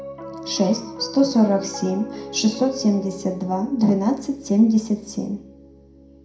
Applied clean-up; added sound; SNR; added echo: none; Piano; 15 dB; reverberation time 0.4 s.